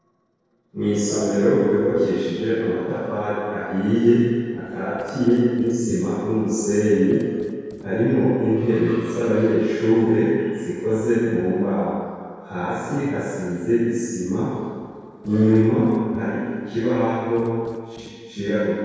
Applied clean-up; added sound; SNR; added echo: neural separator model SepFormer DNS4.